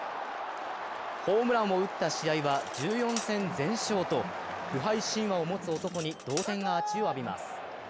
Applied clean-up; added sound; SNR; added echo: none; Cutlery, silverware; 17 dB; none.